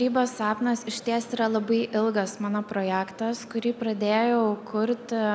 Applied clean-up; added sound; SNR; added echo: none; none; none; none.